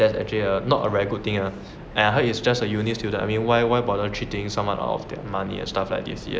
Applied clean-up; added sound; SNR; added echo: none; none; none; none.